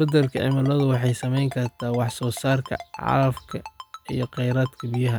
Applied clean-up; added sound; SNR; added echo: none; Ringtone; 18 dB; none.